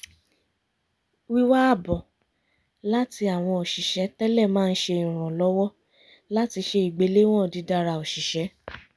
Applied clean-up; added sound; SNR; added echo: none; none; none; none.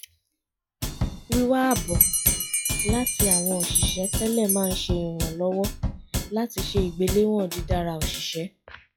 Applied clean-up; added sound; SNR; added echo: classical method log-MMSE.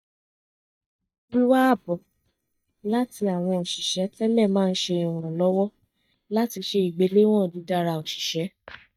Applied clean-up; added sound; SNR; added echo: neural mask model DeepFilterNet 3.